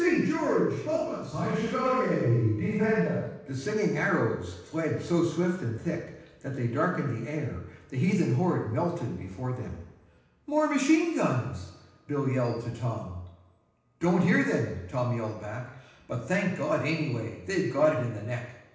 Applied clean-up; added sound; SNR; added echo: none; none; none; reverberation time 0.9 s.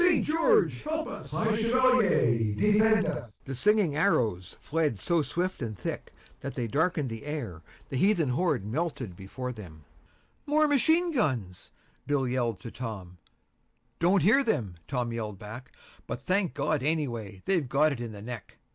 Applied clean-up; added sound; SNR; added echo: none; none; none; none.